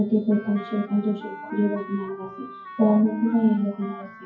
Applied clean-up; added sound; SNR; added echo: classical method WPE with log-MMSE.